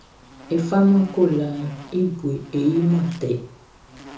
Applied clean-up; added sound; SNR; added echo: none; Insect; 20 dB; reverberation time 0.6 s.